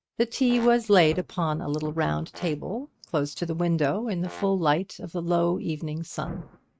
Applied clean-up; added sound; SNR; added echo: neural mask model RNNoise.